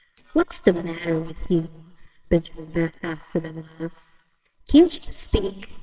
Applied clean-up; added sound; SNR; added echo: neural separator model SepFormer WHAMR!.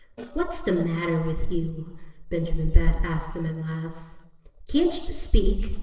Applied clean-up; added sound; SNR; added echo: neural separator model SepFormer DNS4.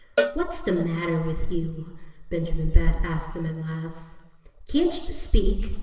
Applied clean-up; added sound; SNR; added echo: none; Cowbell; 9 dB; reverberation time 1.3 s.